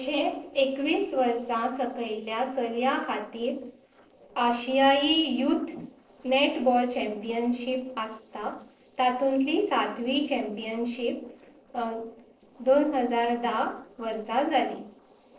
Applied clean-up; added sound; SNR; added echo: neural separator model SepFormer DNS4.